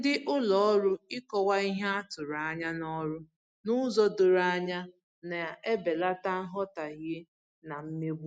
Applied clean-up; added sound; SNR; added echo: none; none; none; none.